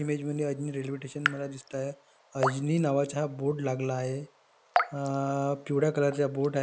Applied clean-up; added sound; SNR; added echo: none; Raindrop / Drip; 7 dB; none.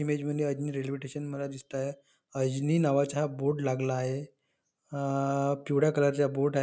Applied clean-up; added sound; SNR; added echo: none; none; none; none.